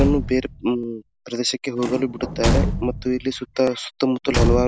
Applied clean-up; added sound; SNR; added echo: none; Slam / Truck / Car; 2 dB; none.